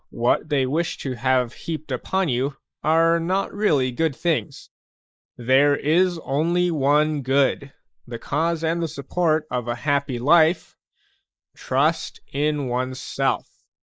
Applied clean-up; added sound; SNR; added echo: neural mask model Resemble Enhance denoiser.